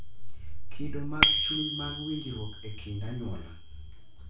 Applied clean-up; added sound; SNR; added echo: none; Bicycle bell; 1 dB; reverberation time 0.3 s.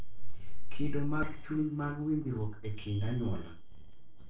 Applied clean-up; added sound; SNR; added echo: neural separator model SepFormer DNS4.